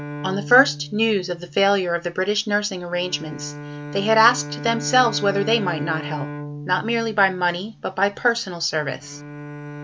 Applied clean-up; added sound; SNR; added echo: none; Bowed string instrument; 12 dB; none.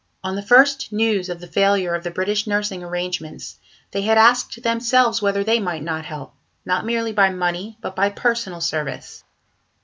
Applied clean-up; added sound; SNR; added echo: none; none; none; none.